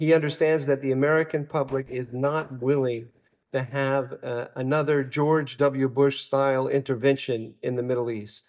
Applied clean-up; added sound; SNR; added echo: neural mask model DeepFilterNet 3.